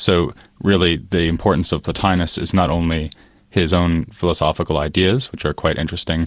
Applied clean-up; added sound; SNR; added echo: none; Drum kit; 20 dB; none.